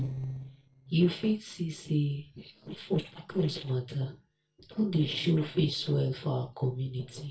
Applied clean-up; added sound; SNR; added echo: neural separator model SepFormer DNS4.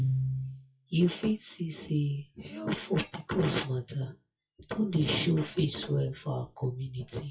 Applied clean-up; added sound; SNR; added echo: classical method WPE with log-MMSE.